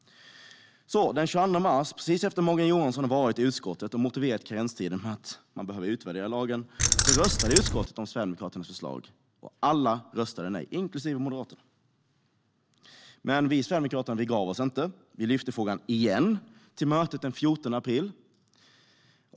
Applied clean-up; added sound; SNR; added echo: none; Keys jangling; -4 dB; none.